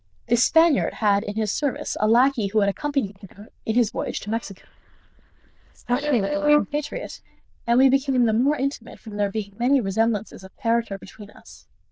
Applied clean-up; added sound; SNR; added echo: neural diffusion model UNIVERSE++.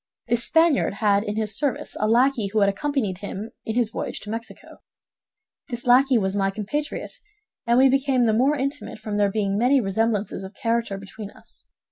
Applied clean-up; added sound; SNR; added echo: none; none; none; none.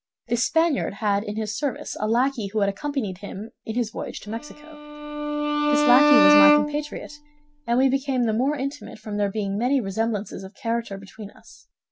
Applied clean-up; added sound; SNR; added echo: none; Bowed string instrument; -3 dB; none.